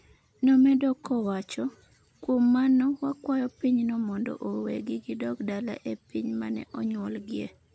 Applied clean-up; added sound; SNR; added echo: none; none; none; none.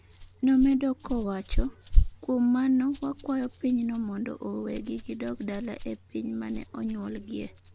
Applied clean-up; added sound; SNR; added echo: none; Rattle; 3 dB; none.